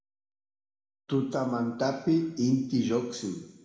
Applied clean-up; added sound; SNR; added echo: none; none; none; reverberation time 1.0 s.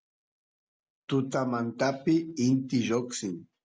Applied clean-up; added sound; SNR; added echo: none; none; none; none.